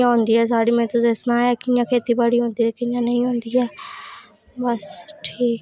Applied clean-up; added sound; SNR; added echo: none; none; none; none.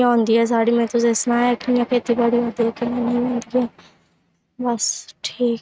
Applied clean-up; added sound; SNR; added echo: neural mask model RNNoise.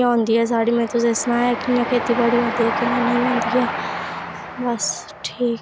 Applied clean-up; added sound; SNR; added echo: none; Train; 6 dB; none.